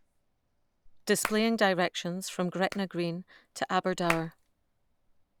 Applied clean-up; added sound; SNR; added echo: none; Hands; 12 dB; none.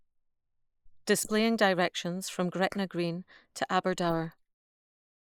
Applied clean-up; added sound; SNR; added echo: neural mask model Resemble Enhance denoiser.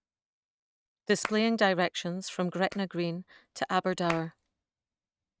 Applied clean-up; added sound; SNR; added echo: neural mask model RNNoise.